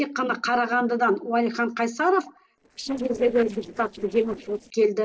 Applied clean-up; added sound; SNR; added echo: neural separator model SepFormer DNS4.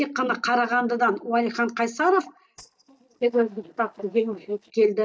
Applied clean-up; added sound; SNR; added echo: neural mask model DeepFilterNet 3.